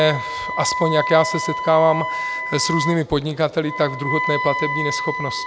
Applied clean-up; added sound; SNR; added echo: none; Wind instrument, woodwind instrument; 5 dB; none.